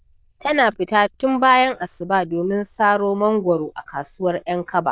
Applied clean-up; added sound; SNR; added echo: neural diffusion model UNIVERSE++.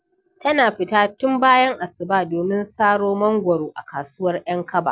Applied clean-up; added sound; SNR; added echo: none; none; none; none.